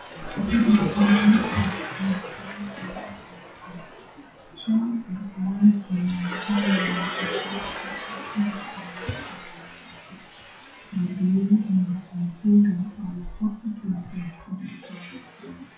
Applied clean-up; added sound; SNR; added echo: classical method WPE with log-MMSE.